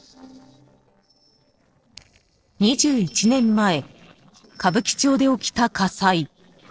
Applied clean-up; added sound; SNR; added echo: neural separator model SepFormer DNS4.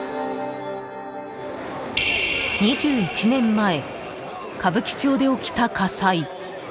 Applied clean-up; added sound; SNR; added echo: none; none; none; none.